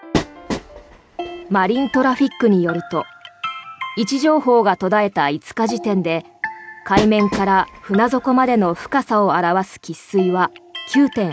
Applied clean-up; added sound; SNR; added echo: none; Train; 9 dB; none.